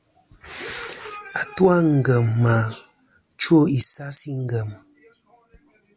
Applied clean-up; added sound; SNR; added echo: none; none; none; none.